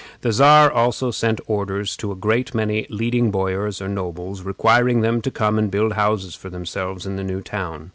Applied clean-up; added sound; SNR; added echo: none; none; none; none.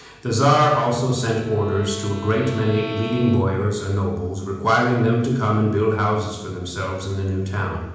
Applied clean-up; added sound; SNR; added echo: none; Bowed string instrument; 14 dB; reverberation time 1.0 s.